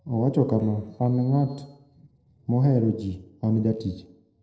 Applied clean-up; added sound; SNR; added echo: neural separator model SepFormer DNS4.